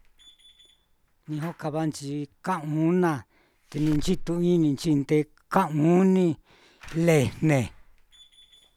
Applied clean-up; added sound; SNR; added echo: none; Slam / Alarm; 17 dB; none.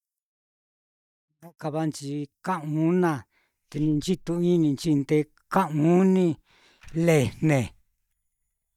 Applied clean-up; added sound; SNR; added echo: neural mask model DeepFilterNet 3.